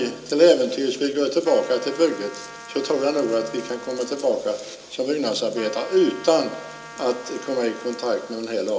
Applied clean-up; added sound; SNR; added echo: none; Trumpet; 19 dB; reverberation time 0.2 s.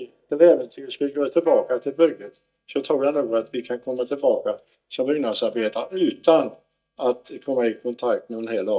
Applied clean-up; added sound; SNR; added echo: neural mask model DeepFilterNet 3.